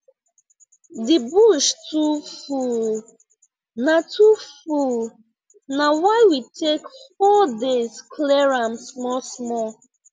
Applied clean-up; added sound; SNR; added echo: none; none; none; none.